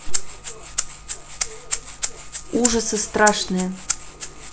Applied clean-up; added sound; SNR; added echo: none; Rattle (instrument); 5 dB; none.